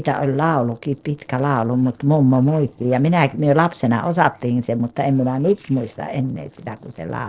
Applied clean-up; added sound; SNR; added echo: neural separator model SepFormer DNS4.